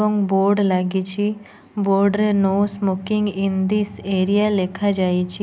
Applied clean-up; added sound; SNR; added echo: none; none; none; none.